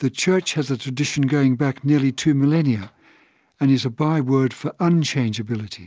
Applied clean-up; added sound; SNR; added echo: none; none; none; none.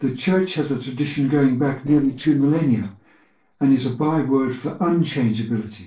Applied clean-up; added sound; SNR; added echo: neural separator model SepFormer DNS4.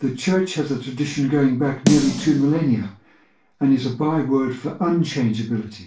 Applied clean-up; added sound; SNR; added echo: none; Snare drum; 6 dB; reverberation time 0.3 s.